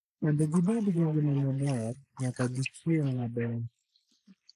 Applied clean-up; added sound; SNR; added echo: neural mask model Resemble Enhance denoiser.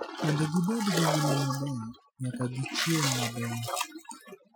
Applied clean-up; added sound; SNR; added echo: classical method Wiener filter.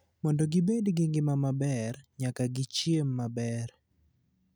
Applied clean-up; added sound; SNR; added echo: none; none; none; none.